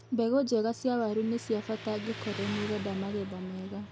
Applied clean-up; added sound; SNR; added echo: none; Motorcycle; 12 dB; none.